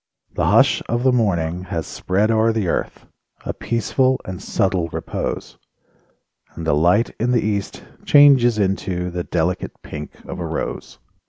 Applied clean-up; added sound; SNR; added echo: none; Gurgling / Liquid; 19 dB; none.